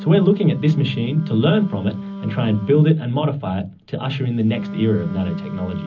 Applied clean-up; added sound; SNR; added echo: none; Wind instrument, woodwind instrument; 12 dB; reverberation time 0.4 s.